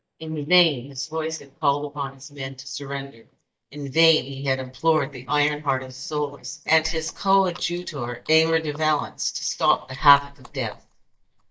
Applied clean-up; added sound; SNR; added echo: neural mask model DeepFilterNet 3.